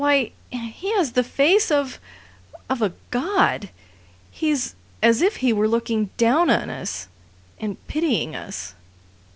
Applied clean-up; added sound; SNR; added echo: none; none; none; none.